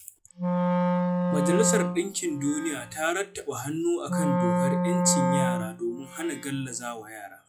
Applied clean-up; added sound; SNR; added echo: classical method log-MMSE.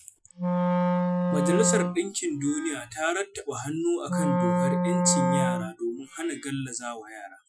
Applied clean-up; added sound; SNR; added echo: classical method Wiener filter.